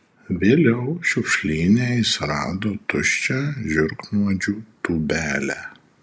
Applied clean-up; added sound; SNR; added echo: none; none; none; none.